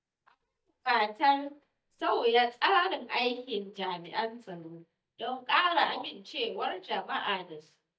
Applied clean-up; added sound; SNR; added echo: neural mask model DeepFilterNet 3.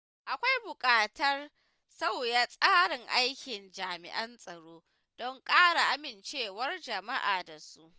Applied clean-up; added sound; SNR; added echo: none; none; none; none.